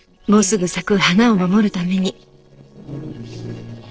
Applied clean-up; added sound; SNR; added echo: neural separator model SepFormer DNS4.